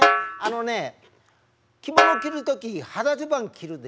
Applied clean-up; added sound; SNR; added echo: none; Snare drum; -3 dB; none.